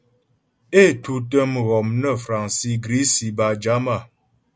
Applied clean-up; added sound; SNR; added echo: none; none; none; none.